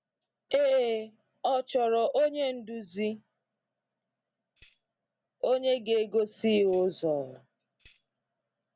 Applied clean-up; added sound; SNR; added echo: none; Tambourine; 14 dB; none.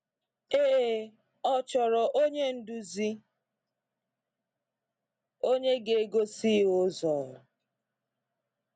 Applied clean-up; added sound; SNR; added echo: none; none; none; none.